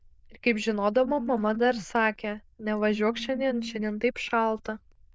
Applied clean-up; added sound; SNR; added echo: neural diffusion model UNIVERSE++.